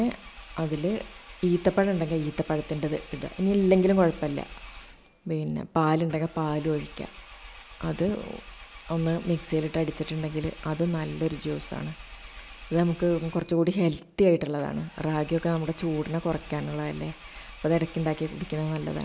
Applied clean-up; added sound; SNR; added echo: none; Engine; 17 dB; none.